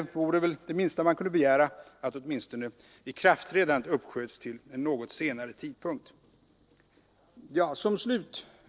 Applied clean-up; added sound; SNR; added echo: neural separator model SepFormer DNS4.